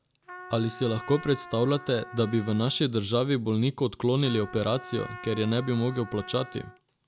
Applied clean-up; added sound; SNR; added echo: none; Trumpet; 17 dB; none.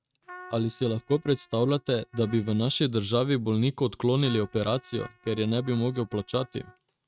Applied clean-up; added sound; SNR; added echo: neural mask model RNNoise.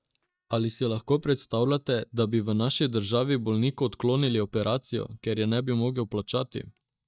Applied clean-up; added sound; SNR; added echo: neural mask model DeepFilterNet 3.